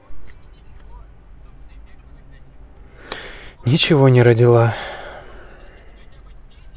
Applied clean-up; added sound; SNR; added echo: none; none; none; none.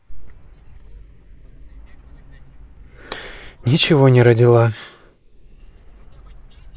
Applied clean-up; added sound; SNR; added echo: neural mask model Resemble Enhance denoiser.